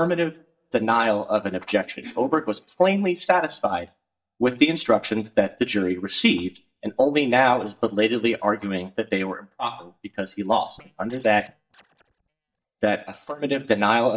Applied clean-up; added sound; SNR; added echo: neural mask model DeepFilterNet 3.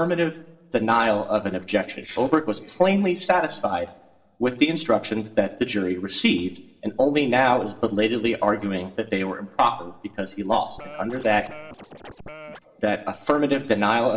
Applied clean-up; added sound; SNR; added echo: neural separator model SepFormer DNS4.